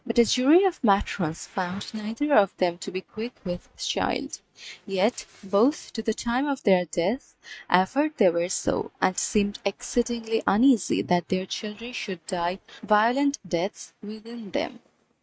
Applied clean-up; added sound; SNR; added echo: neural mask model RNNoise.